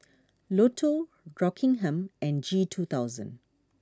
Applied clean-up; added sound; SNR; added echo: none; none; none; none.